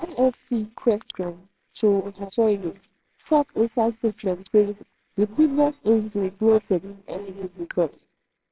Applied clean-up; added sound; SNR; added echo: neural separator model SepFormer WHAMR!.